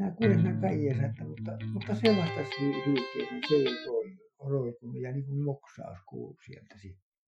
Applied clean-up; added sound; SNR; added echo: classical method Wiener filter.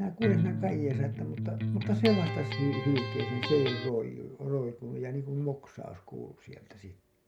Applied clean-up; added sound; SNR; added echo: none; Electric guitar; 1 dB; none.